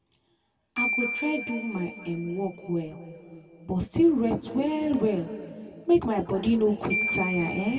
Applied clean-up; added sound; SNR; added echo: none; Marimba, xylophone; 9 dB; reverberation time 2.2 s.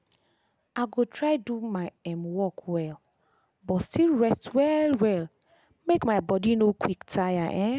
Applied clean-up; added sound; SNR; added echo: none; none; none; none.